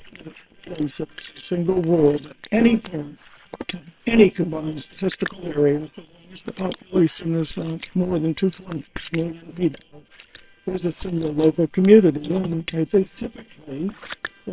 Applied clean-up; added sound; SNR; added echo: neural separator model SepFormer WHAM!.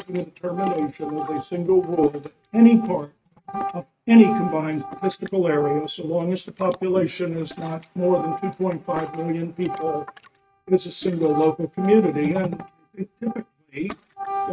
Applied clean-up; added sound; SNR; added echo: neural mask model RNNoise.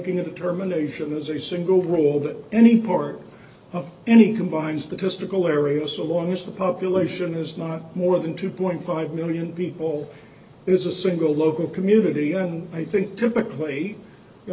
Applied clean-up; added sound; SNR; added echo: none; none; none; none.